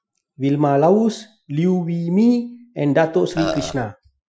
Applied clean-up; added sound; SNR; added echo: classical method Wiener filter.